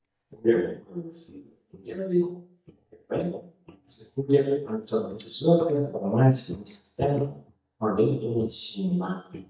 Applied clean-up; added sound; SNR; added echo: neural mask model DeepFilterNet 3.